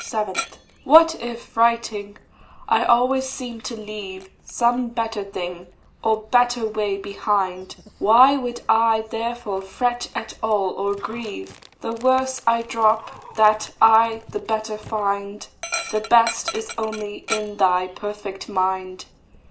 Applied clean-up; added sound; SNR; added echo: none; Dog; 17 dB; reverberation time 0.4 s.